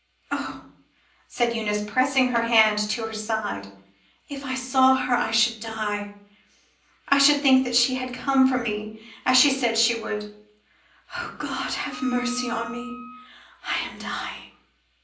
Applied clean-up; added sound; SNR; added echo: none; Wind instrument, woodwind instrument; 15 dB; reverberation time 0.6 s.